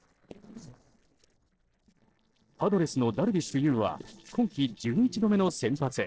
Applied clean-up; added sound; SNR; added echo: neural separator model SepFormer DNS4.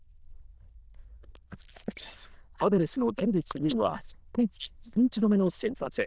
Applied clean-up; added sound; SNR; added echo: neural diffusion model UNIVERSE++.